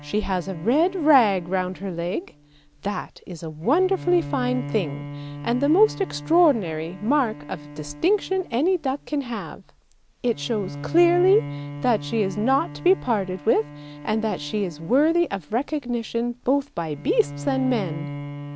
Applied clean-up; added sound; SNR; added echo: none; Bowed string instrument; 13 dB; none.